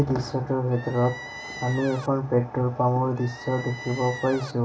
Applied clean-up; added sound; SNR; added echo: none; Squeak; 13 dB; reverberation time 0.2 s.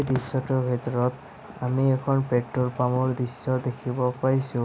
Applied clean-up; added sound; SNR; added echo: none; none; none; none.